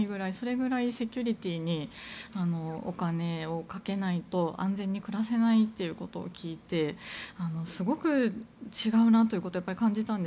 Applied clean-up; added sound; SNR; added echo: none; none; none; none.